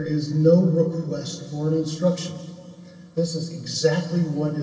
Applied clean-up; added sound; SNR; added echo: none; none; none; reverberation time 2.5 s.